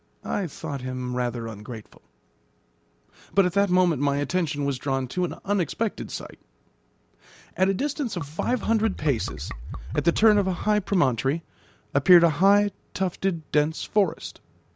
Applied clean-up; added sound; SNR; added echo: none; Liquid; 10 dB; none.